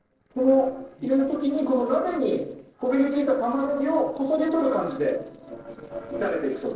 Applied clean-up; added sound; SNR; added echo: neural separator model SepFormer DNS4.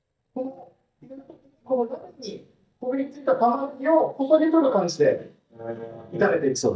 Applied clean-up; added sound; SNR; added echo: neural mask model DeepFilterNet 3.